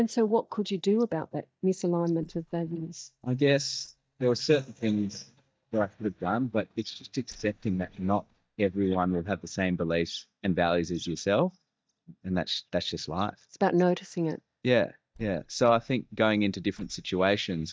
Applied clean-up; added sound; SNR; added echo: neural mask model DeepFilterNet 3.